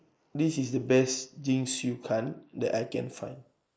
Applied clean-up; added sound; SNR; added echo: neural mask model Resemble Enhance denoiser.